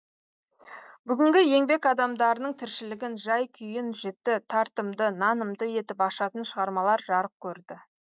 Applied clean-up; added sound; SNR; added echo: none; none; none; none.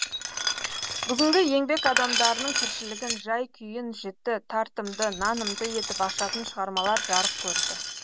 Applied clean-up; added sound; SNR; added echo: none; Glass; 2 dB; none.